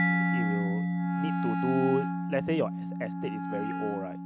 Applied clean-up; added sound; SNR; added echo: none; Mallet percussion + Wind instrument, woodwind instrument; -3 dB; none.